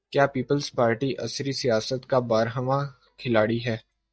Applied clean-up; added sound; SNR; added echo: neural mask model DeepFilterNet 3.